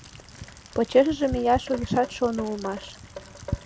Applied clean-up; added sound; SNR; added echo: none; Rain; 11 dB; none.